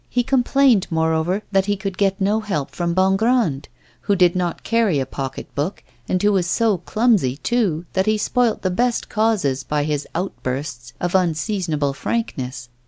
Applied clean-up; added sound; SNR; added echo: none; none; none; none.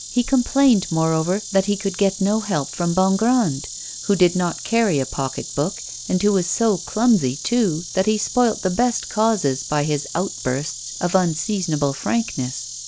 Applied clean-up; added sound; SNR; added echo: none; Insect; 12 dB; none.